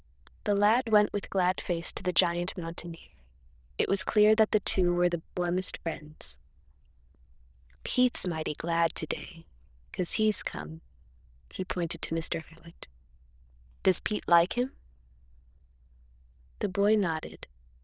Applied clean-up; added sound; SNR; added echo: neural diffusion model UNIVERSE++.